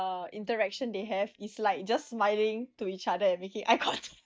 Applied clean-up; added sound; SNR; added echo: neural mask model DeepFilterNet 3.